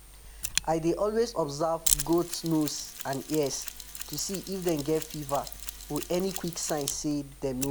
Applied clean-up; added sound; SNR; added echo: none; Mechanisms; 6 dB; none.